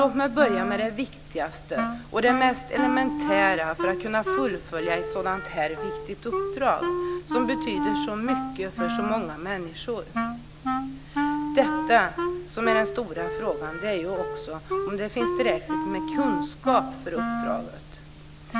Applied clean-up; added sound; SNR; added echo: none; Wind instrument, woodwind instrument; 2 dB; none.